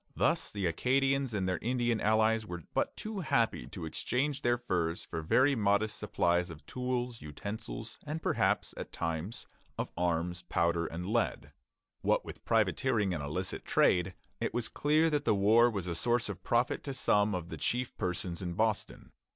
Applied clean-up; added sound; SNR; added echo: none; none; none; none.